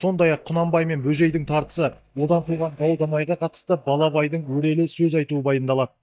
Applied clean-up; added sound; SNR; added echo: neural mask model DeepFilterNet 3.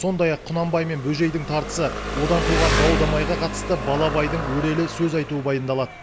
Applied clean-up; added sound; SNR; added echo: none; Engine; 3 dB; none.